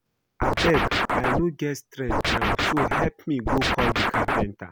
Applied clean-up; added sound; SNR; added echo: none; Scratching (performance technique); -5 dB; none.